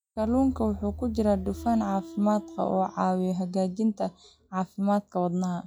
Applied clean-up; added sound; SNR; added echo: classical method log-MMSE.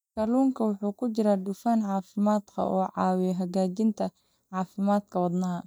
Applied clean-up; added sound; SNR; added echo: neural mask model DeepFilterNet 3.